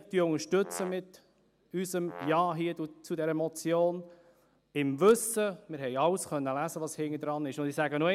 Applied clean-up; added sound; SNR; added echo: none; Brass instrument; 14 dB; none.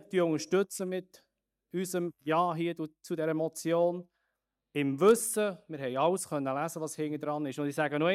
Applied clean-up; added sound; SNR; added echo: neural mask model DeepFilterNet 3.